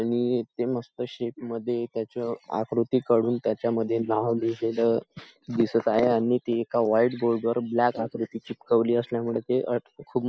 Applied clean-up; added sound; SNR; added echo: neural mask model Resemble Enhance denoiser.